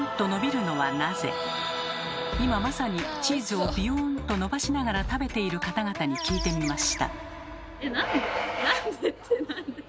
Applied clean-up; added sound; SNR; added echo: none; none; none; none.